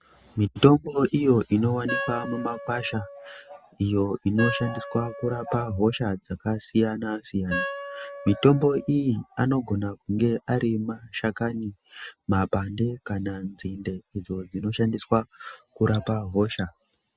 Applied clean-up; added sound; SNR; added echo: none; Wind instrument, woodwind instrument; 10 dB; none.